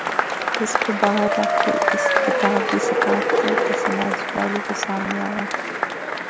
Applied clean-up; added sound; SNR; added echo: none; Applause / Crowd / Cheering; -5 dB; none.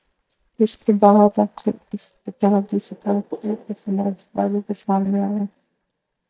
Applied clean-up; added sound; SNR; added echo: neural mask model DeepFilterNet 3.